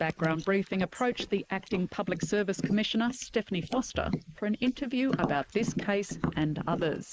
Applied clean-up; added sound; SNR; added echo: neural mask model Resemble Enhance denoiser.